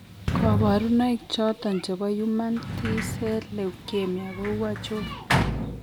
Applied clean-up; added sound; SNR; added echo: none; Sliding door; 3 dB; none.